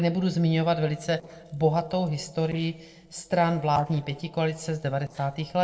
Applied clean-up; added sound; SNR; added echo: neural separator model SepFormer DNS4.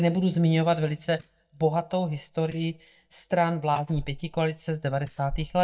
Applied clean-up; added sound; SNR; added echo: neural mask model DeepFilterNet 3.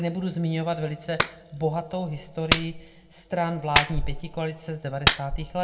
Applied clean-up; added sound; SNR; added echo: none; Clapping; 0 dB; reverberation time 0.9 s.